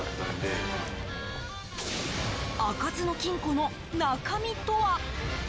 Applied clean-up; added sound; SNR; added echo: none; none; none; none.